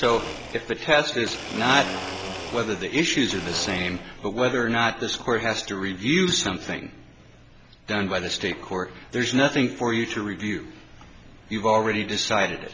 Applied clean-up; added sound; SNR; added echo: none; Domestic sounds, home sounds; 15 dB; none.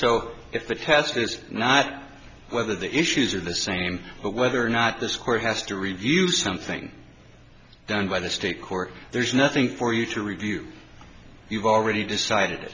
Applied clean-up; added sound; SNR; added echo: none; none; none; none.